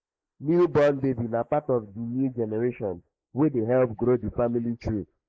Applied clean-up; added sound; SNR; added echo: neural mask model Resemble Enhance denoiser.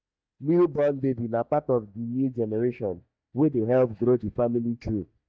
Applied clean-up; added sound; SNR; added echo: neural mask model DeepFilterNet 3.